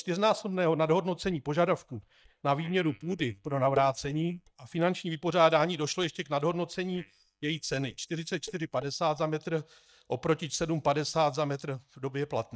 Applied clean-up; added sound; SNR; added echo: neural mask model DeepFilterNet 3.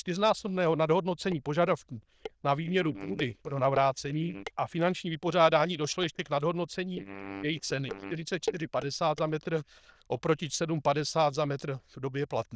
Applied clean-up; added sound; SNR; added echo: neural diffusion model UNIVERSE++.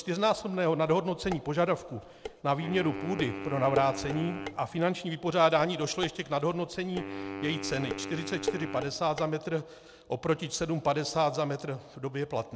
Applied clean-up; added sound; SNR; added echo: none; Wind instrument, woodwind instrument + Dishes, pots, and pans; 9 dB; none.